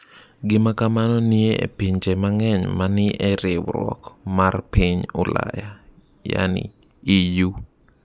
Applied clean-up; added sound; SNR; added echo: none; none; none; none.